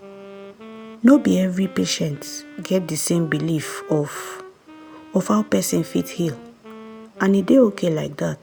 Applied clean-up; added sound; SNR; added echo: none; Wind instrument, woodwind instrument; 19 dB; none.